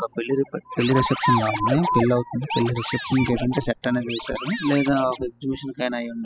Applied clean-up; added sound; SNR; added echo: classical method spectral subtraction.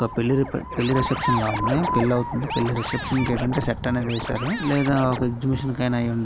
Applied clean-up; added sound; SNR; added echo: none; Alarm + Scratching (performance technique); 7 dB; none.